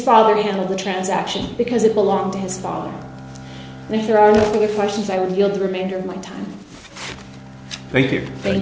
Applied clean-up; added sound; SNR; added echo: none; Bowed string instrument; 20 dB; none.